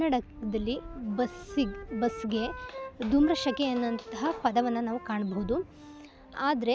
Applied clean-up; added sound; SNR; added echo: none; Wind instrument, woodwind instrument; 14 dB; none.